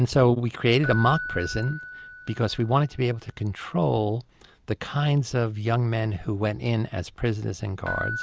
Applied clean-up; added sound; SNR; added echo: none; Keyboard (musical); 14 dB; none.